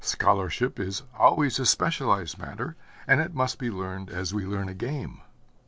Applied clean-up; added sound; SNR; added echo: none; none; none; none.